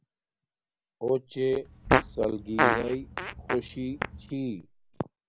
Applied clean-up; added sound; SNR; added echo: none; Fart; -2 dB; none.